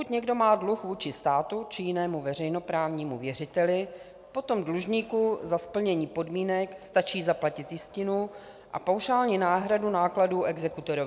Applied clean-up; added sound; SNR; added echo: none; none; none; none.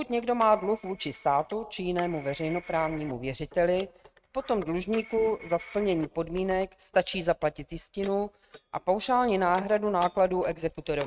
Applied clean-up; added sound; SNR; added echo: neural mask model RNNoise.